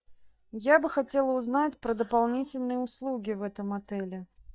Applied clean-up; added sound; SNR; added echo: neural mask model DeepFilterNet 3.